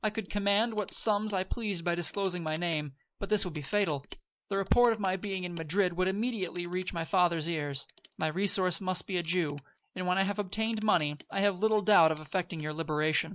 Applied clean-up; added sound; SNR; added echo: neural mask model Resemble Enhance denoiser.